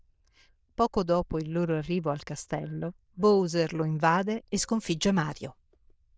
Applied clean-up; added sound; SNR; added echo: neural diffusion model UNIVERSE++.